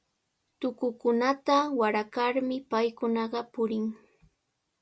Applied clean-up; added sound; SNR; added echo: none; none; none; none.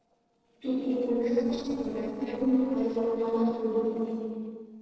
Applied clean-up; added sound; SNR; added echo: neural separator model SepFormer DNS4.